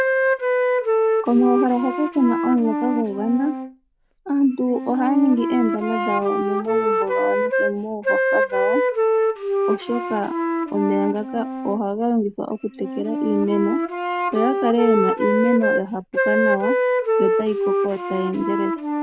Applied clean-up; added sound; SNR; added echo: none; Wind instrument, woodwind instrument; -1 dB; none.